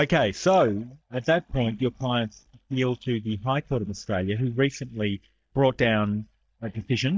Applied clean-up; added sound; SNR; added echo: neural mask model DeepFilterNet 3.